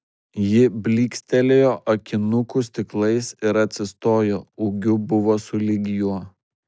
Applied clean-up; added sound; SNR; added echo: none; none; none; none.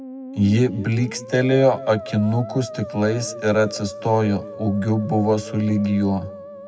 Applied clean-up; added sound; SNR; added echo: none; Musical instrument; 14 dB; reverberation time 1.2 s.